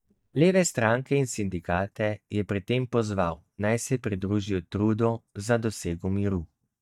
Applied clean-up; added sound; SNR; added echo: neural mask model DeepFilterNet 3.